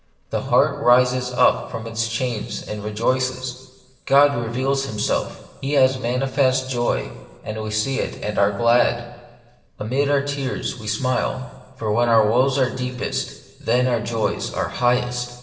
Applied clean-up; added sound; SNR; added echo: none; none; none; reverberation time 1.2 s.